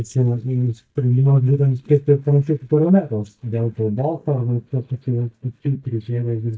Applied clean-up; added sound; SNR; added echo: neural mask model DeepFilterNet 3.